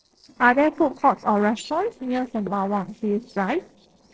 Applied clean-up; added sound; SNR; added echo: neural separator model SepFormer DNS4.